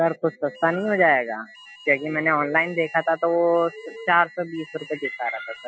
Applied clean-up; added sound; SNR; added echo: classical method Wiener filter.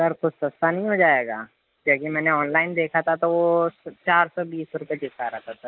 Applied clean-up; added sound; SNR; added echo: neural mask model Resemble Enhance denoiser.